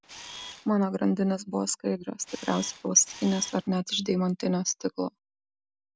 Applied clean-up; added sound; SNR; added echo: none; Camera; 15 dB; none.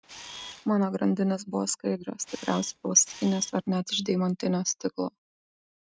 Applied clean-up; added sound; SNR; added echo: neural mask model RNNoise.